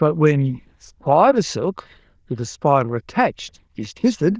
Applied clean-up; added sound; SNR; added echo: neural diffusion model UNIVERSE++.